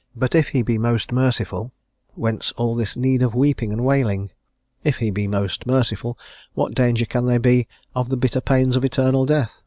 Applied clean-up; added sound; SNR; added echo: none; none; none; none.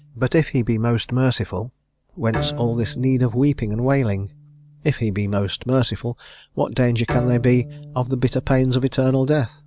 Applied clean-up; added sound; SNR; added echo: none; Bowed string instrument; 14 dB; none.